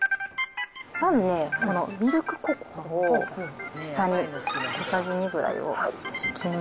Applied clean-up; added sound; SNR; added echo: none; none; none; none.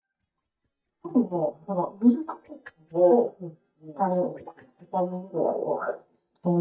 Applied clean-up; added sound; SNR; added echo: neural mask model DeepFilterNet 3.